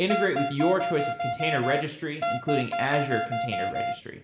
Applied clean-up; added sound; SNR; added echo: none; Wind instrument, woodwind instrument; 1 dB; reverberation time 0.6 s.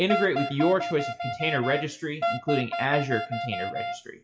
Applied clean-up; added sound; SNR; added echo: classical method WPE with log-MMSE.